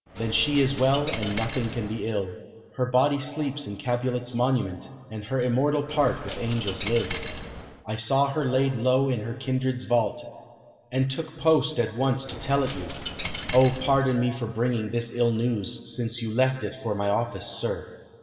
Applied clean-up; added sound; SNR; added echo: none; Coin (dropping); 7 dB; reverberation time 1.7 s.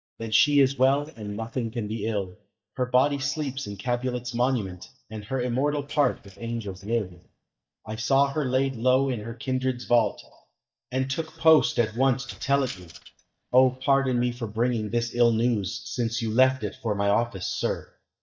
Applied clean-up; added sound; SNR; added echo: neural mask model DeepFilterNet 3.